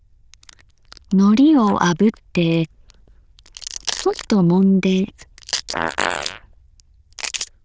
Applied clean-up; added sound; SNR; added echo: neural diffusion model UNIVERSE++.